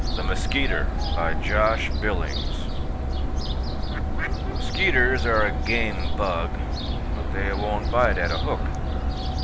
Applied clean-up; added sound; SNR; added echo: none; Fowl; -3 dB; none.